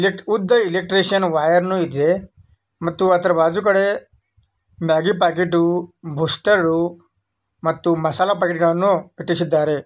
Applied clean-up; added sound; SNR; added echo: none; none; none; none.